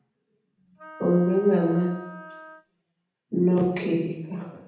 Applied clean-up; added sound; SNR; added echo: none; Wind instrument, woodwind instrument; 18 dB; reverberation time 0.9 s.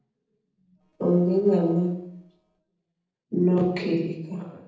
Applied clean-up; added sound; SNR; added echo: neural separator model SepFormer DNS4.